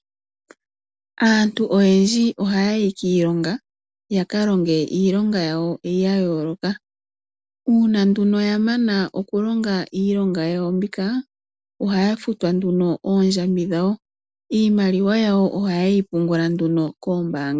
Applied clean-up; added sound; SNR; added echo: none; none; none; none.